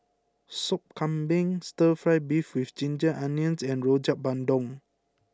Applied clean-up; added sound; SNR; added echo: none; none; none; none.